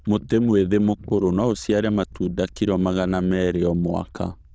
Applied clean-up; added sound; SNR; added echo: neural diffusion model UNIVERSE++.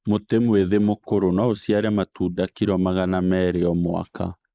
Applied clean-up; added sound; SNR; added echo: neural mask model Resemble Enhance denoiser.